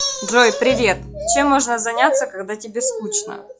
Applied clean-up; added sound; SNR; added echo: classical method log-MMSE.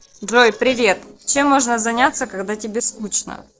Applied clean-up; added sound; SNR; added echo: neural separator model SepFormer DNS4.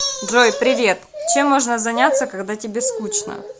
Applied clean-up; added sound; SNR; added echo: none; none; none; none.